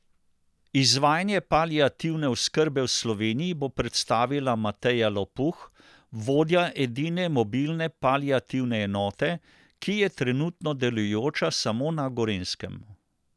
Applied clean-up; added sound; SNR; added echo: none; none; none; none.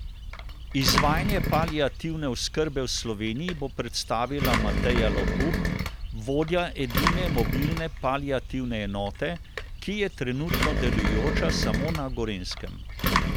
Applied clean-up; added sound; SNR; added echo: none; Engine; -1 dB; none.